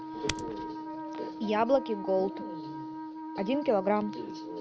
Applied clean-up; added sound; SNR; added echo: none; Wind instrument, woodwind instrument + Typing; 7 dB; none.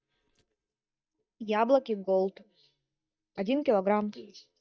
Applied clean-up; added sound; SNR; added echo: neural mask model DeepFilterNet 3.